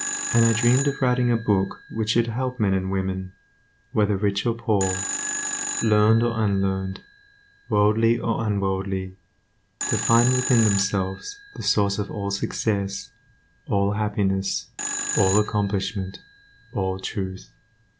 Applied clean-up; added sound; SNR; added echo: none; Telephone; 10 dB; none.